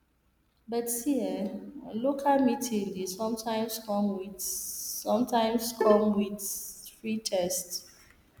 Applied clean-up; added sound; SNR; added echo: none; Bowed string instrument; 2 dB; none.